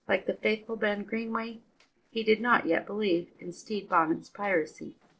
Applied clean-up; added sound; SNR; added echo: neural separator model SepFormer DNS4.